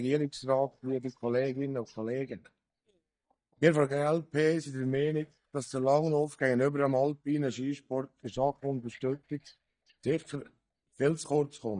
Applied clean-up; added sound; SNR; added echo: neural mask model DeepFilterNet 3.